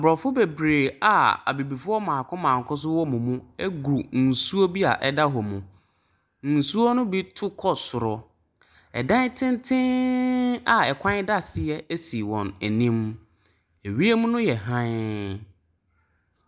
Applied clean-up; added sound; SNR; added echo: none; none; none; none.